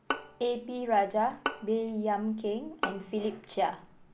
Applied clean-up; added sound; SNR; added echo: none; Bowed string instrument; 9 dB; none.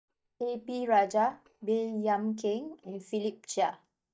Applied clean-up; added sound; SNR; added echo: neural mask model DeepFilterNet 3.